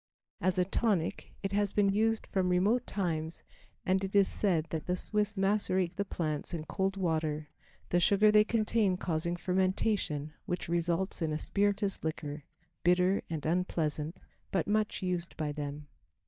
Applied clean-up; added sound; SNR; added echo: neural mask model DeepFilterNet 3.